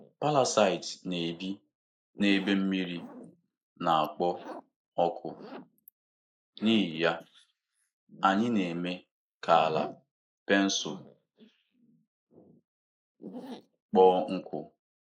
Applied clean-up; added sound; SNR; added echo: neural mask model Resemble Enhance denoiser.